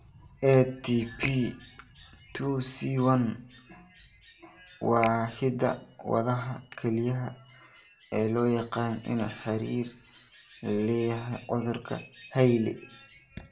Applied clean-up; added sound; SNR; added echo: none; Finger snapping; 14 dB; reverberation time 0.3 s.